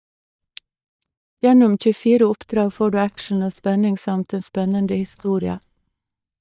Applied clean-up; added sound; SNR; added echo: neural mask model DeepFilterNet 3.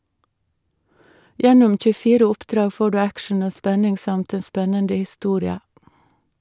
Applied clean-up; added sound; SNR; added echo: none; none; none; none.